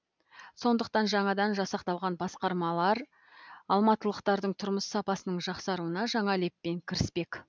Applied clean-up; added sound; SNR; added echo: none; none; none; none.